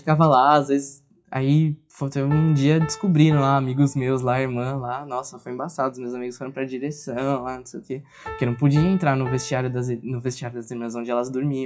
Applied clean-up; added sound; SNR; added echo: classical method WPE with log-MMSE.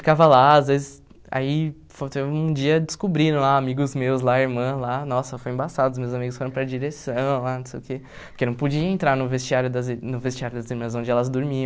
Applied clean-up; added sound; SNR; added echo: none; none; none; none.